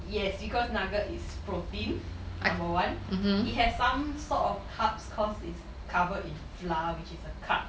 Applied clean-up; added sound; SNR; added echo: none; none; none; none.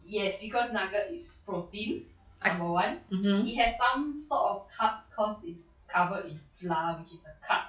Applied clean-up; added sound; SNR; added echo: classical method log-MMSE.